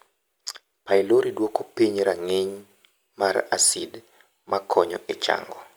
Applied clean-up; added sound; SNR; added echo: none; none; none; none.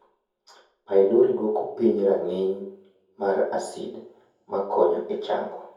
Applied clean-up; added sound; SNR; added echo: none; none; none; reverberation time 0.6 s.